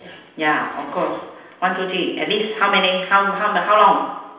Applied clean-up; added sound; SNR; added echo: none; none; none; reverberation time 0.9 s.